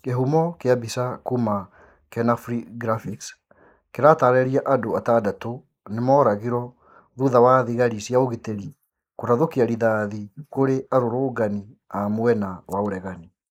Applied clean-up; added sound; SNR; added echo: neural mask model Resemble Enhance denoiser.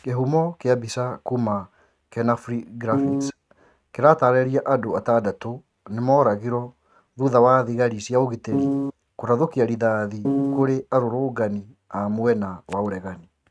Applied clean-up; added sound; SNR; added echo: neural mask model RNNoise.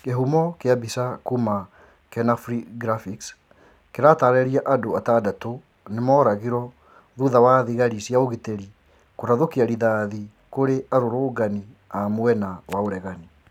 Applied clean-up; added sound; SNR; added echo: none; none; none; none.